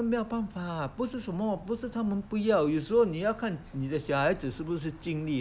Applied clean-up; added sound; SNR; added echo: none; none; none; none.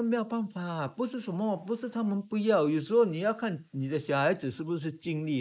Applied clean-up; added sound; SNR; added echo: neural mask model Resemble Enhance denoiser.